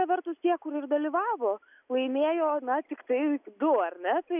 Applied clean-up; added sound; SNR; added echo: none; none; none; none.